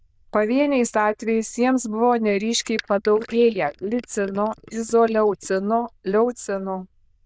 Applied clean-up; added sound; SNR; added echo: neural diffusion model UNIVERSE++.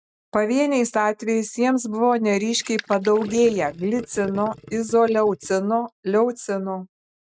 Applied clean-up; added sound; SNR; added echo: neural mask model RNNoise.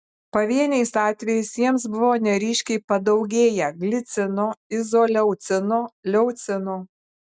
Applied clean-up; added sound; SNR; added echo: none; none; none; none.